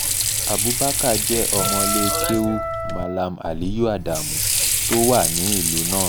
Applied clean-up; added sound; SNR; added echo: none; Wind instrument, woodwind instrument + Sink (filling or washing) / Water; -2 dB; none.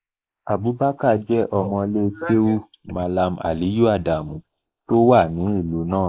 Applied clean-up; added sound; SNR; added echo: neural mask model Resemble Enhance denoiser.